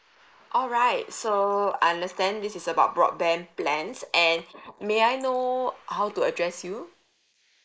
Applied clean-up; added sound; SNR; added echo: neural mask model Resemble Enhance denoiser.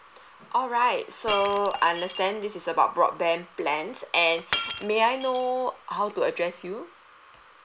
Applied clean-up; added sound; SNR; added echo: none; Shatter; 8 dB; none.